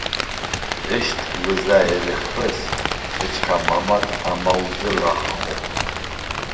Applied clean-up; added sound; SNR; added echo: none; Rain; 2 dB; reverberation time 1.1 s.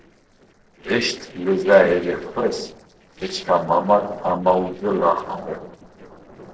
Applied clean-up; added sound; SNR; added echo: neural separator model SepFormer DNS4.